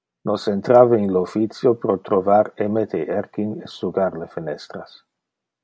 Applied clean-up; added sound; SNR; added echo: none; none; none; none.